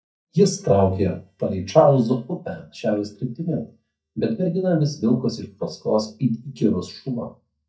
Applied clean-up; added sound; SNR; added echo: neural mask model DeepFilterNet 3.